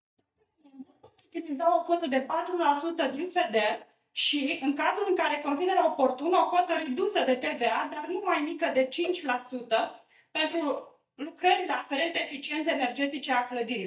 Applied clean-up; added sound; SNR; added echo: neural mask model DeepFilterNet 3.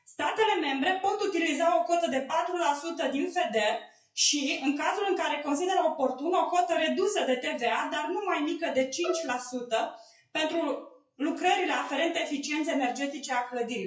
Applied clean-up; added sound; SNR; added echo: classical method WPE with log-MMSE.